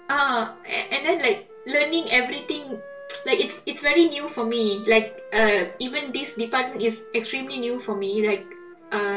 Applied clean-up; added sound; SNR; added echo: none; Wind instrument, woodwind instrument; 19 dB; reverberation time 0.2 s.